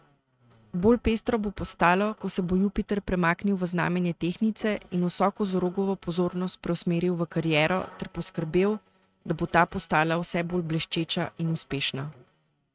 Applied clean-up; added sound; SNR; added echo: neural mask model RNNoise.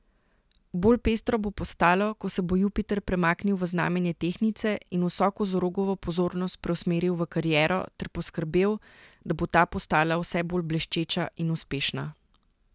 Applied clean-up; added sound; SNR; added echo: none; none; none; none.